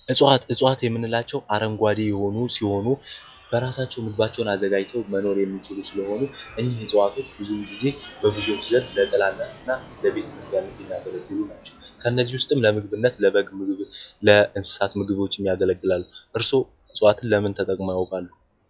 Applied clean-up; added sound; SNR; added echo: classical method log-MMSE.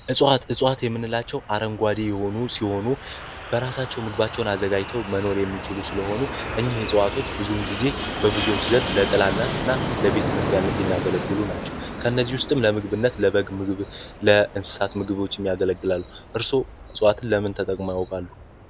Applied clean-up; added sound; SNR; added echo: none; Fixed-wing aircraft, airplane; 7 dB; none.